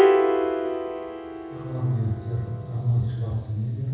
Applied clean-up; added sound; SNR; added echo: none; Piano; -2 dB; reverberation time 1.1 s.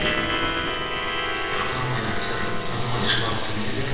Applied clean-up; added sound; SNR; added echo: neural separator model SepFormer WHAMR!.